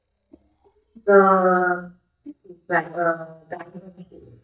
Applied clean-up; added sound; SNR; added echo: neural mask model DeepFilterNet 3.